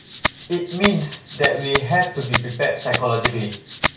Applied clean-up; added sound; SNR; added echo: none; Rattle (instrument); 4 dB; reverberation time 0.3 s.